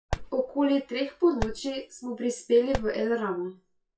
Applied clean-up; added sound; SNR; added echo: classical method WPE with log-MMSE.